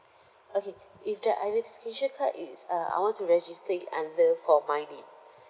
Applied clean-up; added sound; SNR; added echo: none; none; none; none.